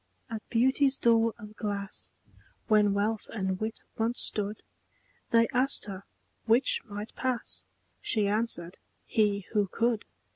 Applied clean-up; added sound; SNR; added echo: none; none; none; none.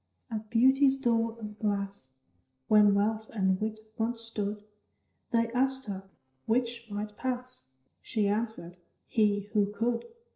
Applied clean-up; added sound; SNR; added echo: neural separator model SepFormer DNS4.